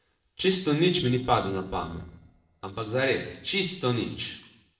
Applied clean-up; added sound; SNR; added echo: neural separator model SepFormer DNS4.